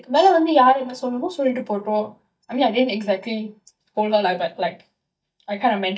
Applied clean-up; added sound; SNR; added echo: neural mask model DeepFilterNet 3.